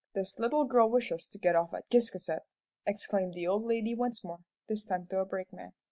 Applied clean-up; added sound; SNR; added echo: none; none; none; none.